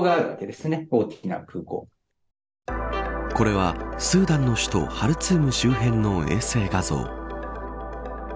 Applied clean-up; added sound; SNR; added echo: none; Bowed string instrument; 17 dB; none.